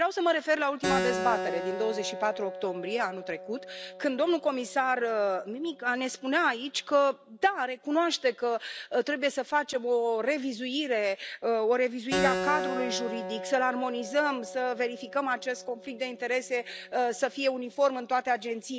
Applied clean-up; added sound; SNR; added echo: none; Keyboard (musical); 9 dB; none.